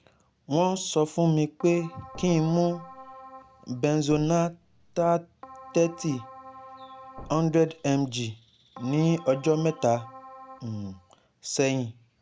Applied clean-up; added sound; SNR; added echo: none; Thump, thud + Keyboard (musical); 19 dB; none.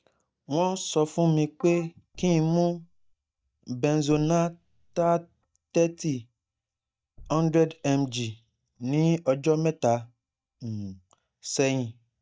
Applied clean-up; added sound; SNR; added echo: neural mask model DeepFilterNet 3.